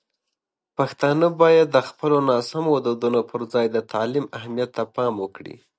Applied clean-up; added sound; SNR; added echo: none; none; none; none.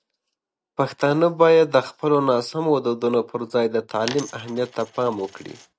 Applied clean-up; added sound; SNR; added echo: none; Coin (dropping); 17 dB; none.